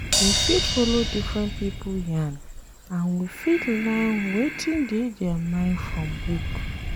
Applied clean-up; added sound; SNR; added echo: none; Breathing + Crash cymbal; 3 dB; none.